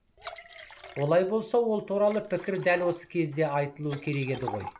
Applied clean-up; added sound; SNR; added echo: none; Liquid; 17 dB; none.